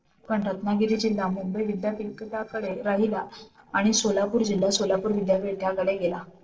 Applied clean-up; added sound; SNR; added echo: neural separator model SepFormer DNS4.